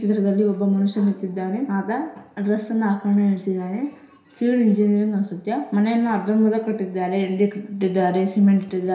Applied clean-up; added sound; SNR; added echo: none; none; none; reverberation time 0.7 s.